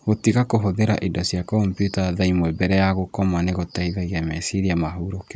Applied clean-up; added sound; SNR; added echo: none; none; none; none.